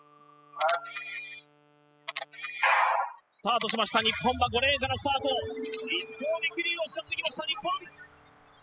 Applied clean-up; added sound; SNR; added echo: classical method spectral subtraction.